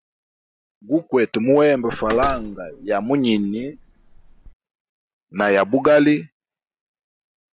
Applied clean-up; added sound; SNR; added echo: none; Slam; 14 dB; none.